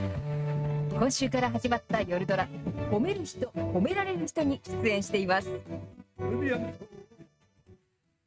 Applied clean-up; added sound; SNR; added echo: neural mask model RNNoise.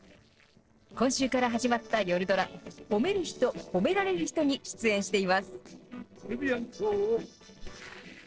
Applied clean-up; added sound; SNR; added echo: neural separator model SepFormer DNS4.